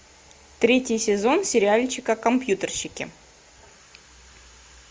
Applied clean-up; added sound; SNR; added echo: none; none; none; none.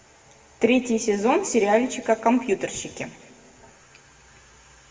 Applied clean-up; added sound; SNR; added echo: none; none; none; reverberation time 1.5 s.